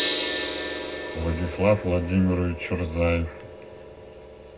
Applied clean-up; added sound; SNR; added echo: none; Gong; 4 dB; reverberation time 0.3 s.